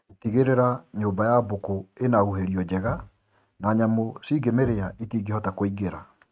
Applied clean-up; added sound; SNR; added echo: neural mask model RNNoise.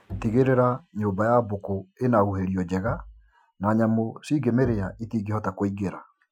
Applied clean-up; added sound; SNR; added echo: classical method Wiener filter.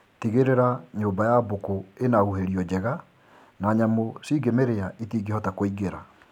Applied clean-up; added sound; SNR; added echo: none; none; none; none.